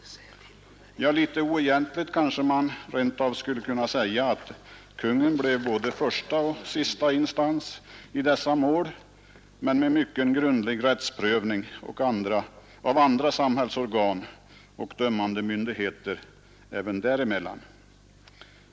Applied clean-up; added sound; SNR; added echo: none; none; none; none.